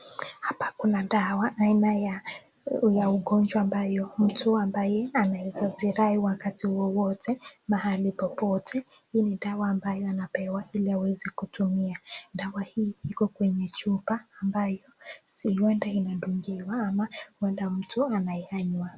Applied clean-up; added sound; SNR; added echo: none; none; none; none.